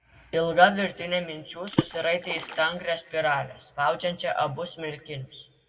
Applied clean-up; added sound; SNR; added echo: none; Water / Splash, splatter; 5 dB; reverberation time 0.9 s.